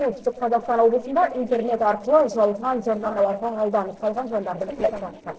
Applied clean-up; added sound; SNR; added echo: neural separator model SepFormer DNS4.